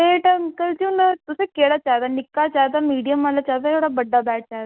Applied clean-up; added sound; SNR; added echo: none; none; none; none.